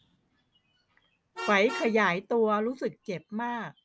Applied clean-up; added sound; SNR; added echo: none; Vehicle horn, car horn, honking; 15 dB; none.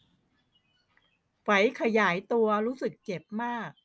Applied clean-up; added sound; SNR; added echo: none; none; none; none.